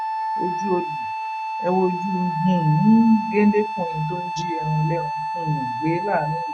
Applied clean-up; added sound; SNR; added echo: none; Wind instrument, woodwind instrument; 4 dB; none.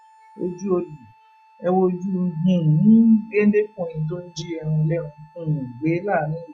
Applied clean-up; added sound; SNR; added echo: classical method log-MMSE.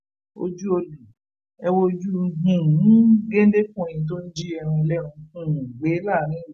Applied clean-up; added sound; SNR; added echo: none; none; none; none.